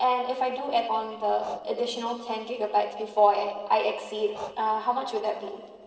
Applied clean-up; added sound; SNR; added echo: neural separator model SepFormer DNS4.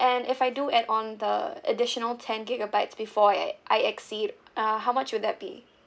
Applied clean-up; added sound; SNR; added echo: none; none; none; none.